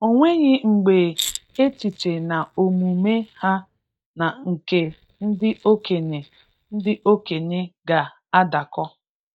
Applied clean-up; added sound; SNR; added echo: neural mask model DeepFilterNet 3.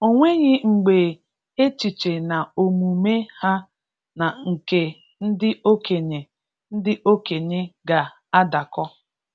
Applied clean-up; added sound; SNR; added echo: none; none; none; none.